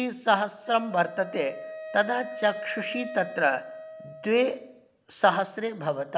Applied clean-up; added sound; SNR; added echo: none; Wind instrument, woodwind instrument; 13 dB; none.